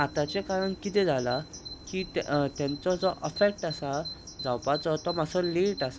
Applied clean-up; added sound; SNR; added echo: none; Bird vocalization, bird call, bird song; 13 dB; none.